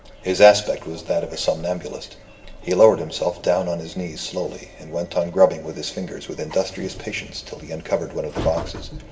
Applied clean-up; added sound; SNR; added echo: none; Train; 17 dB; reverberation time 2.0 s.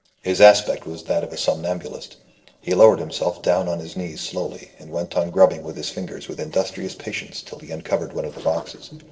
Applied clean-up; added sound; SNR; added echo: neural separator model SepFormer DNS4.